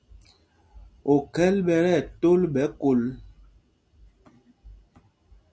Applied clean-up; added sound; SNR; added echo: none; none; none; none.